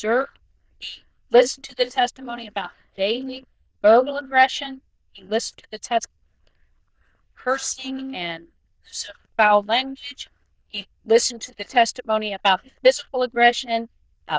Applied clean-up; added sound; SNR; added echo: neural diffusion model UNIVERSE++.